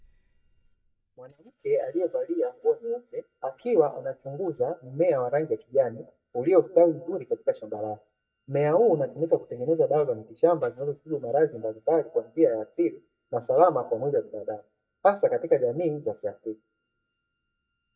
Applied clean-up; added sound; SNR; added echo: neural mask model DeepFilterNet 3.